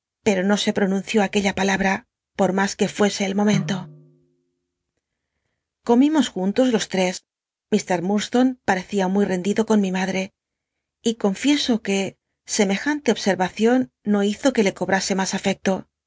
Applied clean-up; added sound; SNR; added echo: none; Snare drum; 13 dB; none.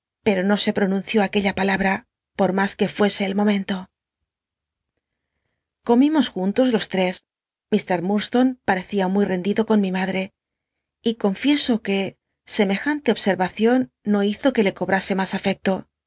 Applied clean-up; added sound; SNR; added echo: none; none; none; none.